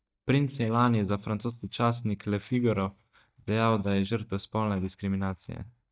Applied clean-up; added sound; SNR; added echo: neural mask model DeepFilterNet 3.